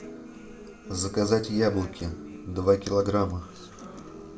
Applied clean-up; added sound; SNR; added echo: none; Acoustic guitar; 15 dB; reverberation time 0.5 s.